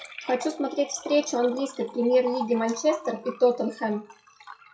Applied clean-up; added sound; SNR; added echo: classical method WPE with log-MMSE.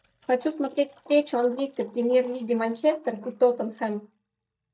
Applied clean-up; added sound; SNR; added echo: neural mask model DeepFilterNet 3.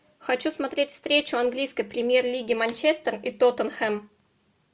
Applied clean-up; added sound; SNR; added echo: none; none; none; none.